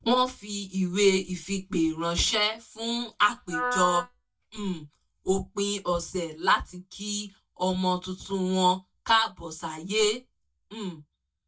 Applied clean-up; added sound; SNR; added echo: neural mask model DeepFilterNet 3.